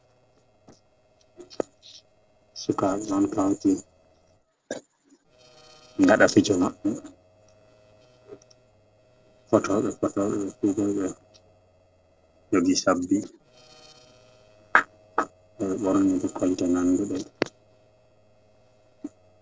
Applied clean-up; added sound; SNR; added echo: neural separator model SepFormer DNS4.